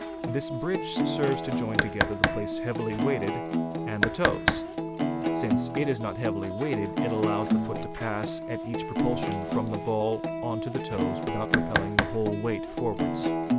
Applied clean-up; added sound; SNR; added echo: none; Knock + Acoustic guitar; -3 dB; none.